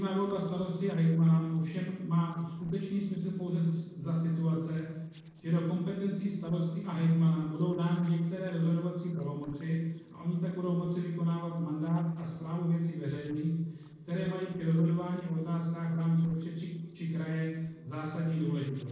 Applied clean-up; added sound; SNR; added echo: neural separator model SepFormer DNS4.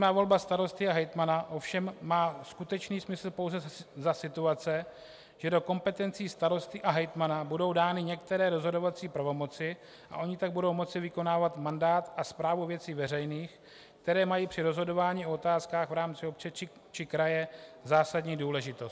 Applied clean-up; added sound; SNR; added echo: none; none; none; none.